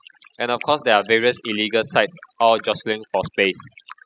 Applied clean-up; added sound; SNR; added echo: classical method spectral subtraction.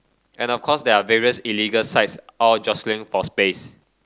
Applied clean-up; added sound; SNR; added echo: none; none; none; none.